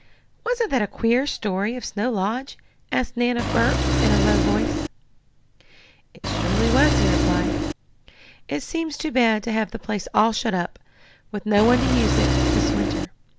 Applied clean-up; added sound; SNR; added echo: none; Engine; -4 dB; none.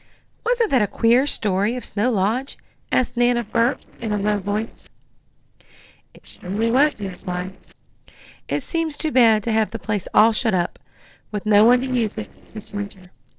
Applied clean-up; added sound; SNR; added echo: neural separator model SepFormer DNS4.